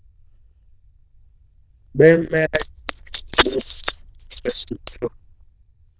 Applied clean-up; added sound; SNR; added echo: neural diffusion model UNIVERSE++.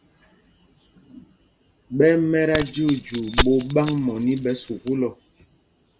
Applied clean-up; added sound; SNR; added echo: none; Keys jangling; 5 dB; none.